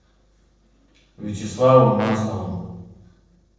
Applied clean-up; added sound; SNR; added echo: neural separator model SepFormer DNS4.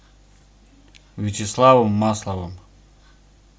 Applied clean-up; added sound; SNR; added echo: none; none; none; none.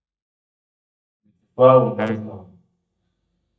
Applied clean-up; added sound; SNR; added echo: neural mask model DeepFilterNet 3.